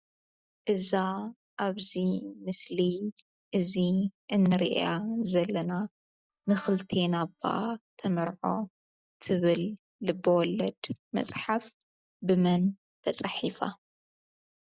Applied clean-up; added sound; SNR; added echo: neural mask model DeepFilterNet 3.